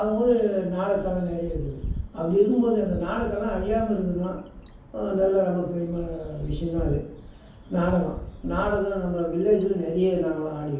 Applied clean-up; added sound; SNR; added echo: none; Bird; 12 dB; reverberation time 0.7 s.